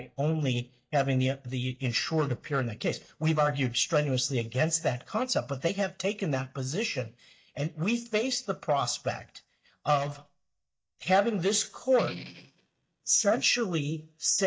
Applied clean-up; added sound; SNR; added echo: neural mask model DeepFilterNet 3.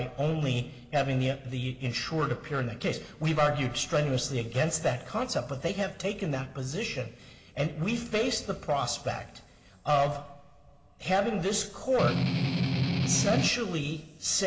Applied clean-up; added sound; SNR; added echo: none; Strum; -3 dB; reverberation time 2.7 s.